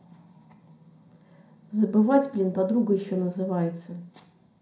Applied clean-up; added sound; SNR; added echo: none; none; none; reverberation time 0.5 s.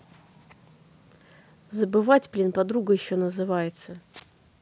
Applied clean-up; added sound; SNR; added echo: none; none; none; none.